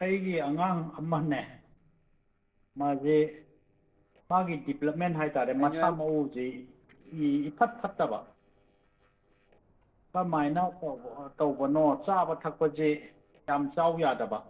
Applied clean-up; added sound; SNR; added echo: neural separator model SepFormer DNS4.